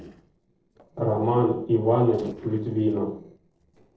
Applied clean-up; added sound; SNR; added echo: neural separator model SepFormer DNS4.